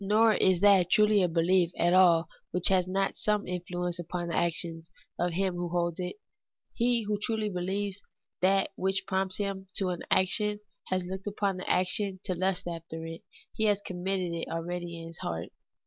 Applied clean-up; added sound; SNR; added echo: none; none; none; none.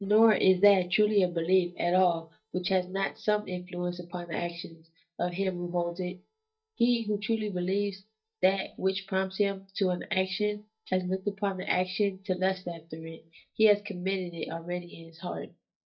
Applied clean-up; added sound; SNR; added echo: neural mask model DeepFilterNet 3.